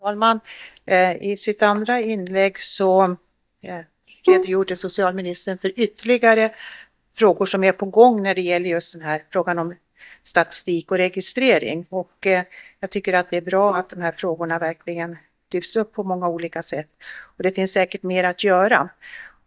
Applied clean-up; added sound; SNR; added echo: neural mask model DeepFilterNet 3.